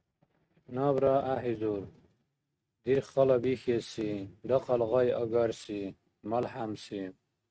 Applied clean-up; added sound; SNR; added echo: neural mask model RNNoise.